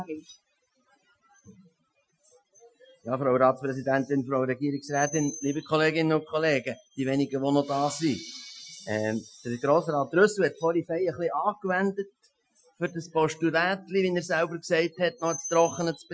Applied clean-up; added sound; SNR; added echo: classical method Wiener filter.